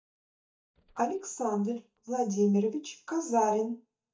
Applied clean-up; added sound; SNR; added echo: neural mask model DeepFilterNet 3.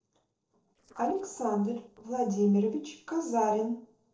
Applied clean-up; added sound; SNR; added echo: neural separator model SepFormer DNS4.